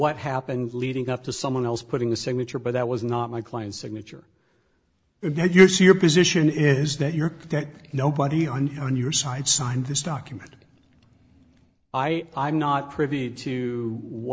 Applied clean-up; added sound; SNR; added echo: none; none; none; none.